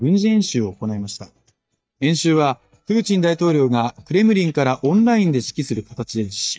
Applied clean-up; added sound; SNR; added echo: neural mask model DeepFilterNet 3.